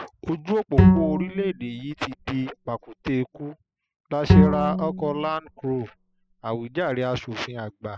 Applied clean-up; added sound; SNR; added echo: classical method spectral subtraction.